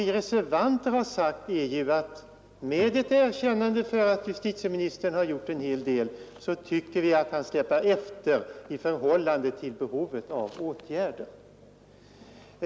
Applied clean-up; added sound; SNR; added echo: none; none; none; none.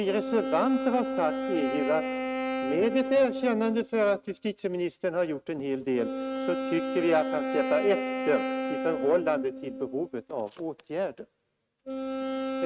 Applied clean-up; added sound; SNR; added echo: neural mask model RNNoise.